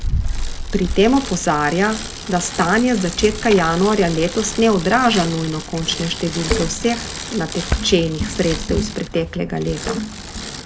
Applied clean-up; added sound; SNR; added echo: none; Bicycle; 6 dB; none.